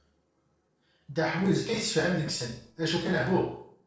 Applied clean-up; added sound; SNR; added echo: neural separator model SepFormer DNS4.